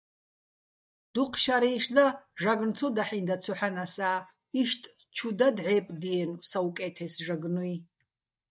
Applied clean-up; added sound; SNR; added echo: neural mask model DeepFilterNet 3.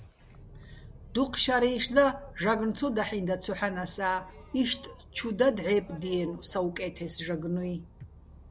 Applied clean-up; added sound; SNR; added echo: none; Boat, Water vehicle; 18 dB; none.